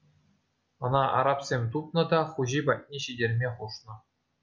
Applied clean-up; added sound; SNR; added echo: none; none; none; none.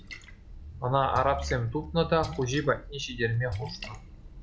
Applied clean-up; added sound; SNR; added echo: none; Splash, splatter; 10 dB; none.